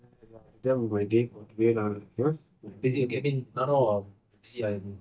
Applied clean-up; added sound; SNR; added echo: neural mask model DeepFilterNet 3.